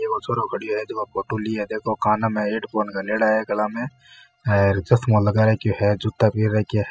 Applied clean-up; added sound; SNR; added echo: classical method spectral subtraction.